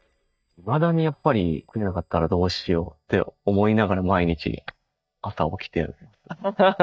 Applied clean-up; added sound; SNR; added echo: neural mask model DeepFilterNet 3.